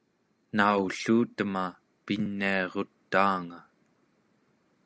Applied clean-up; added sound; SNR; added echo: none; none; none; none.